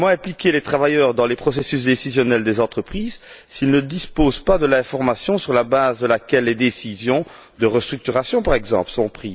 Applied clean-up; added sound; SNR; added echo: none; none; none; none.